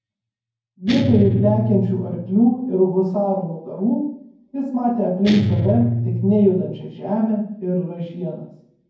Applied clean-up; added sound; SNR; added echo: none; Guitar; 6 dB; reverberation time 0.9 s.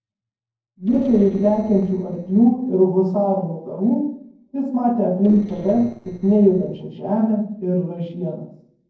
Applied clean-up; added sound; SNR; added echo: neural separator model SepFormer DNS4.